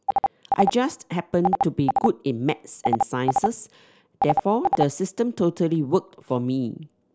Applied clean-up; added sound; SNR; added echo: none; Telephone; 1 dB; none.